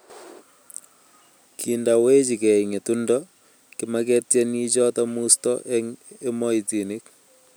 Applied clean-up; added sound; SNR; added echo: none; none; none; none.